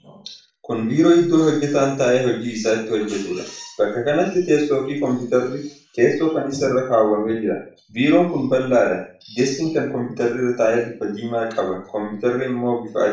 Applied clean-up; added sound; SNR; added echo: none; none; none; reverberation time 0.4 s.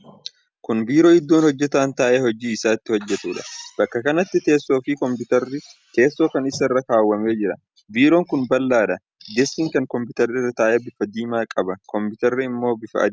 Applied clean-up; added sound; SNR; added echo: none; none; none; none.